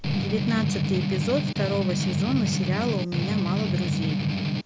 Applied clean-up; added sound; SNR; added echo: none; Strum; -4 dB; none.